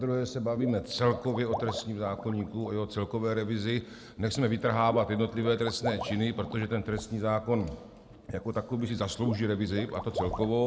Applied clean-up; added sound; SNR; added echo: none; Water / Liquid; 12 dB; none.